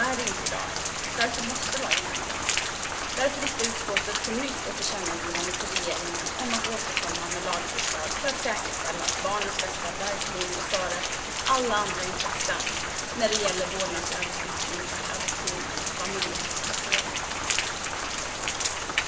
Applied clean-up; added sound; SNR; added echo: none; Rain; -4 dB; reverberation time 1.0 s.